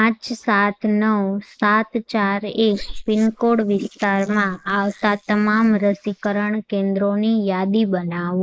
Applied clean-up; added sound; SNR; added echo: neural mask model Resemble Enhance denoiser.